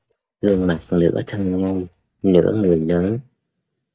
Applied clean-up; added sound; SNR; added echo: neural mask model DeepFilterNet 3.